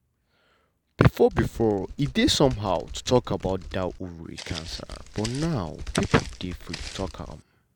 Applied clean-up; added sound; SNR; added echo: none; Walk, footsteps + Typing; 12 dB; none.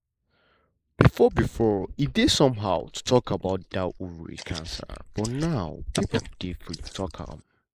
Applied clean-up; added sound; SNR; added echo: neural mask model Resemble Enhance denoiser.